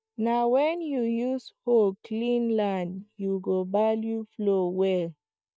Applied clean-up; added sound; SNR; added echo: neural mask model DeepFilterNet 3.